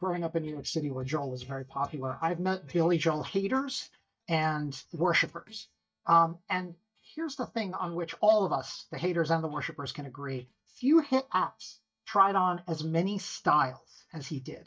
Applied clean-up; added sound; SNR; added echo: neural mask model DeepFilterNet 3.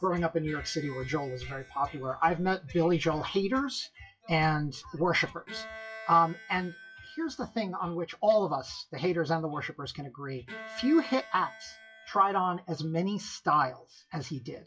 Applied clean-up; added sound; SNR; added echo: classical method WPE with log-MMSE.